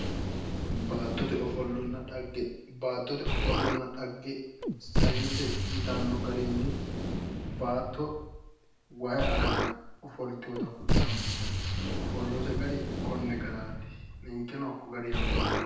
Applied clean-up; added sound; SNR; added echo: none; Explosion; -4 dB; reverberation time 0.9 s.